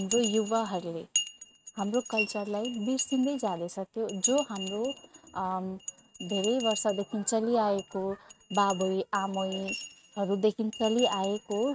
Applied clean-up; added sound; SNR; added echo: neural mask model RNNoise.